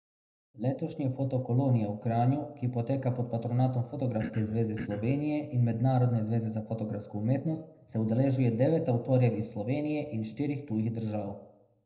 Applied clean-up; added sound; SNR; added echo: neural separator model SepFormer DNS4.